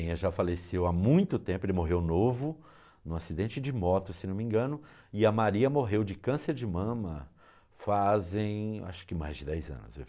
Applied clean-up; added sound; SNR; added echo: none; none; none; none.